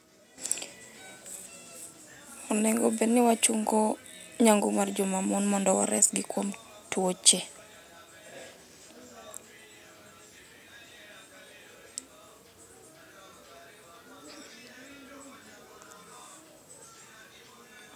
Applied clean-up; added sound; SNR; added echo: none; none; none; none.